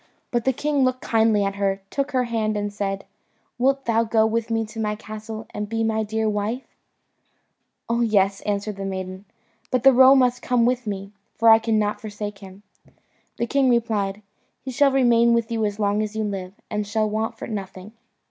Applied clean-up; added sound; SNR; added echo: none; none; none; none.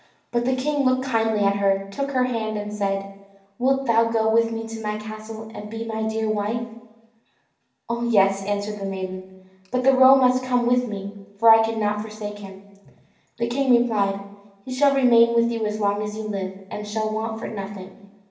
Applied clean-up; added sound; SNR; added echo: none; none; none; reverberation time 0.7 s.